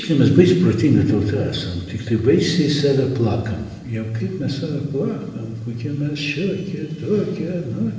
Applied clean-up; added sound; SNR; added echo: none; none; none; reverberation time 1.0 s.